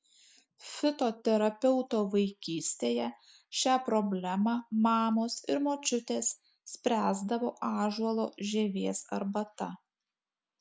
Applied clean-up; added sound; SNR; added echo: none; none; none; none.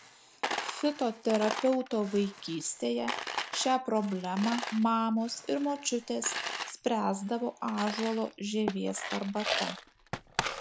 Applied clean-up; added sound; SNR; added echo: none; Coin (dropping); 7 dB; none.